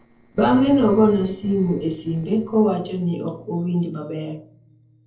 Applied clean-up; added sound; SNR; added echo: neural separator model SepFormer DNS4.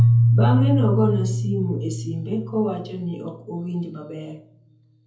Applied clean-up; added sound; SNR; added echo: none; Keyboard (musical); -4 dB; reverberation time 0.7 s.